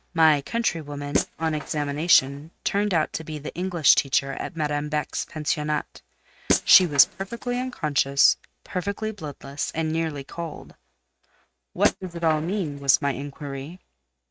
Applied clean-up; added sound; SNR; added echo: neural mask model RNNoise.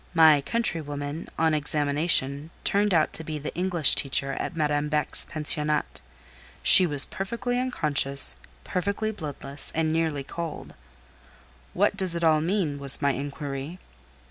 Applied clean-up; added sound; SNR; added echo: none; none; none; none.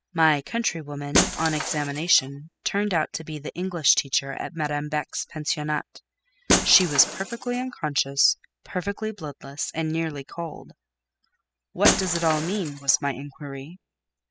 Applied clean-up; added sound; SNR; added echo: classical method spectral subtraction.